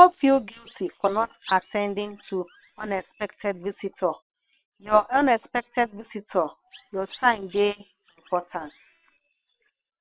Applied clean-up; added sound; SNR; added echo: neural separator model SepFormer WHAM!.